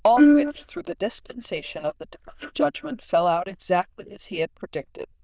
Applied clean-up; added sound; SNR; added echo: neural diffusion model UNIVERSE++.